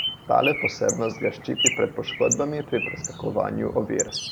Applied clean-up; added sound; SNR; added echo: none; Bird; 4 dB; none.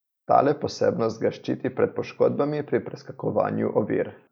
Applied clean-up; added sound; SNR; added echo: none; none; none; none.